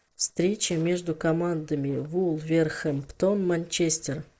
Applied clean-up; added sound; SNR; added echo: neural separator model SepFormer DNS4.